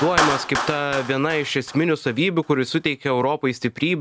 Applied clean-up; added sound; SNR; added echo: none; Clapping; 7 dB; none.